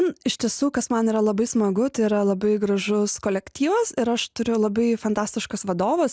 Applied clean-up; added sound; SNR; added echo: none; none; none; none.